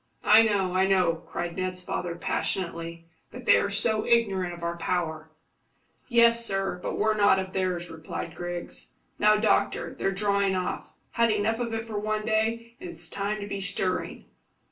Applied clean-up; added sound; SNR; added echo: none; none; none; reverberation time 0.3 s.